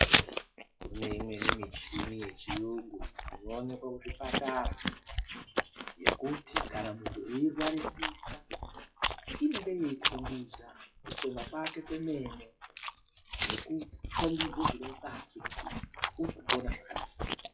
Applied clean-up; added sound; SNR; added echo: classical method WPE with log-MMSE.